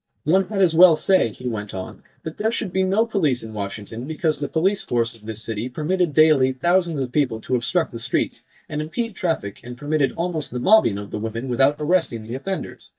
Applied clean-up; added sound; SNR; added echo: neural mask model DeepFilterNet 3.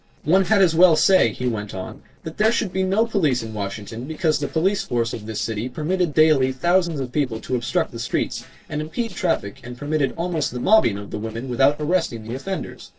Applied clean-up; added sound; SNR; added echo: neural separator model SepFormer DNS4.